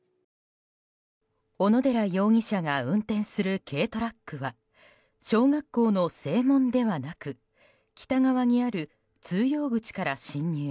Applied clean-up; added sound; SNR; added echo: none; none; none; none.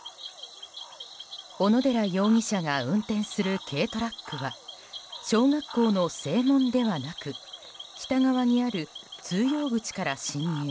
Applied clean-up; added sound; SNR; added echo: none; Cricket / Frog; 15 dB; none.